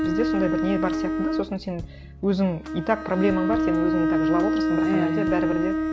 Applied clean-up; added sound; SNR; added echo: none; Bowed string instrument; -2 dB; none.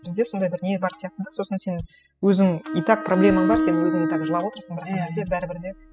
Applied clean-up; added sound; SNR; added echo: classical method spectral subtraction.